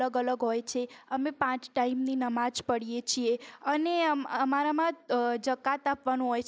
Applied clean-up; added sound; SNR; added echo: none; none; none; none.